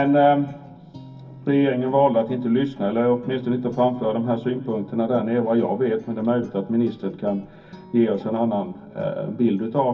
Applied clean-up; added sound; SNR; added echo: none; Guitar; 20 dB; reverberation time 0.4 s.